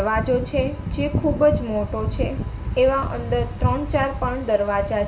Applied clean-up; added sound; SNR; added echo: none; none; none; reverberation time 1.5 s.